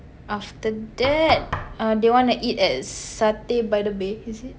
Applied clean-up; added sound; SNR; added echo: none; Knock; 13 dB; none.